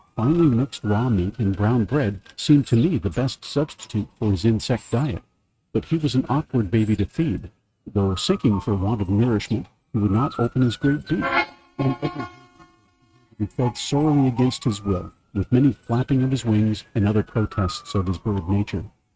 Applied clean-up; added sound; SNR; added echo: neural mask model RNNoise.